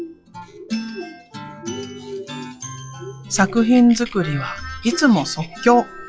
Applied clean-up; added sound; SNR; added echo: classical method log-MMSE.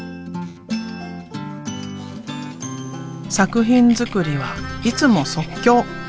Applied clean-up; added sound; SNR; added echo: none; none; none; none.